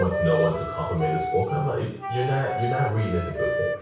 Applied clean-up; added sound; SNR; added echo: none; Wind instrument, woodwind instrument; 3 dB; reverberation time 0.6 s.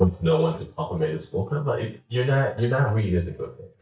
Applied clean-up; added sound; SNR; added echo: neural mask model DeepFilterNet 3.